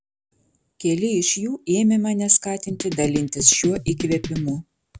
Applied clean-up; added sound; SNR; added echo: none; Drum kit; 8 dB; none.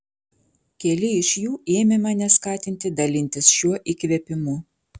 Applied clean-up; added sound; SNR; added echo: none; none; none; none.